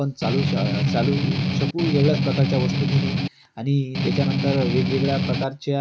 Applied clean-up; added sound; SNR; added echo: none; Strum; -3 dB; none.